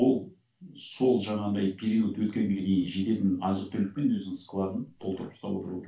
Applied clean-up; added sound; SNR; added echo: none; none; none; reverberation time 0.2 s.